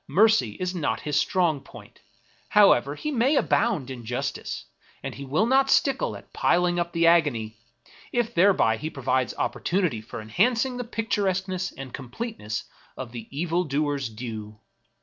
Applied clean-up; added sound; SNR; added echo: none; none; none; none.